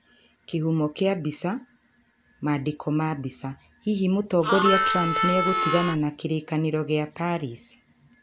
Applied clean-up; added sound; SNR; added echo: none; Harmonica; -2 dB; none.